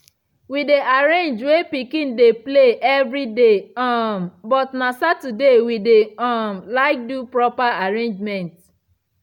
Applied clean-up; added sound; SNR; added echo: none; none; none; none.